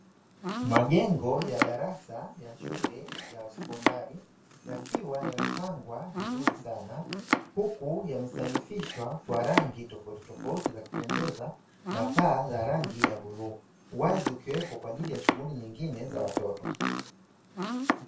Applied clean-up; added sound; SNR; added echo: none; Domestic sounds, home sounds; 1 dB; reverberation time 0.2 s.